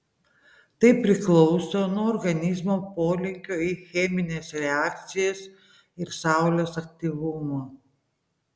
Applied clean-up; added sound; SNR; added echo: none; none; none; none.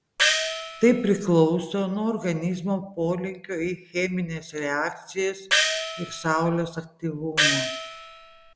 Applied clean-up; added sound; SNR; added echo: none; Gong; 0 dB; none.